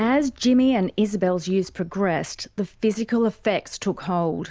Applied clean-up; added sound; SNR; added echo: none; none; none; none.